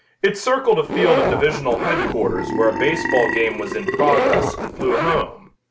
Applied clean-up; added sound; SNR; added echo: none; Zipper (clothing) + Burping, eructation; 1 dB; none.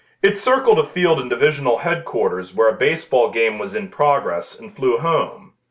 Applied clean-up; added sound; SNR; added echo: none; none; none; none.